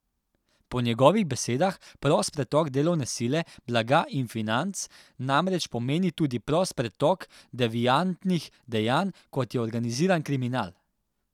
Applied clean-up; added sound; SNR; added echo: none; none; none; none.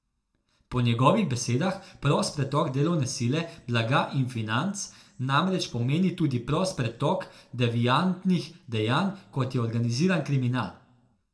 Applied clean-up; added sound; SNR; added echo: none; none; none; reverberation time 0.3 s.